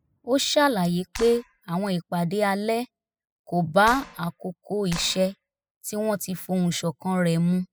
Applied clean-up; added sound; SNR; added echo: classical method spectral subtraction.